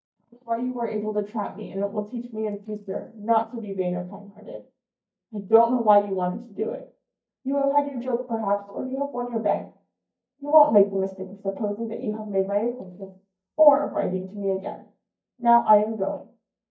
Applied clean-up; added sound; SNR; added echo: neural mask model DeepFilterNet 3.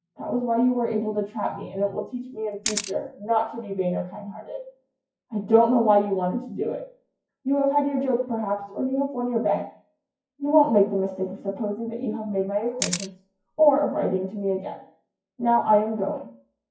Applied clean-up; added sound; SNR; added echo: classical method WPE with log-MMSE.